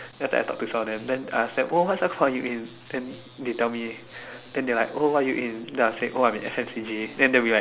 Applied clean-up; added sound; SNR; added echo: none; none; none; none.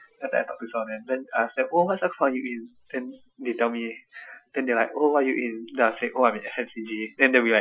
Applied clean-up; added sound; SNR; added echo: classical method Wiener filter.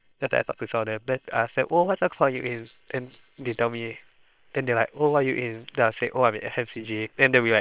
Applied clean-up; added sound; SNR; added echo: neural separator model SepFormer WHAM!.